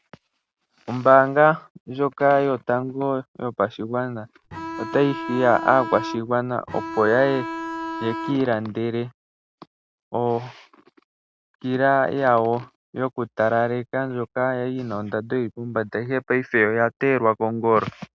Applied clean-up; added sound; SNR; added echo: none; Bowed string instrument; 8 dB; none.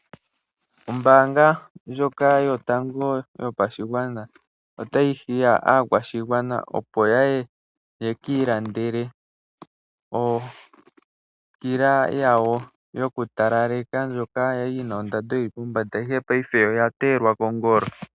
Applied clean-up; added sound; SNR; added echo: none; none; none; none.